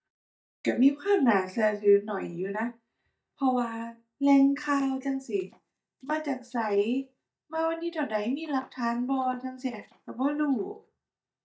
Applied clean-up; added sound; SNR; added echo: neural mask model DeepFilterNet 3.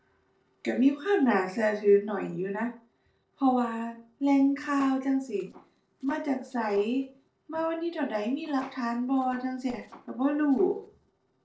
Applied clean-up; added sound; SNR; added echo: neural separator model SepFormer DNS4.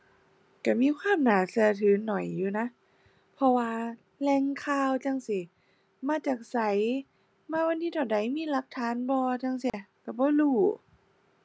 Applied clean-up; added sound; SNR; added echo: none; none; none; none.